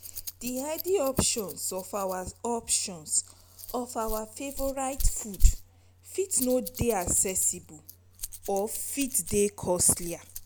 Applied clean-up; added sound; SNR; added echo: none; Rattle; 3 dB; none.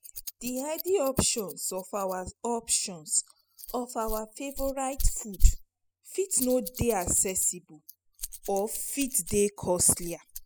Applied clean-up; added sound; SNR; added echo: classical method spectral subtraction.